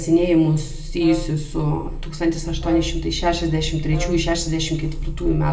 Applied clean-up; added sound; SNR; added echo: none; Brass instrument; 17 dB; reverberation time 0.5 s.